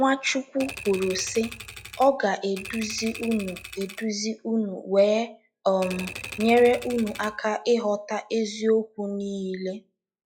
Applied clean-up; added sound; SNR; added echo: classical method log-MMSE.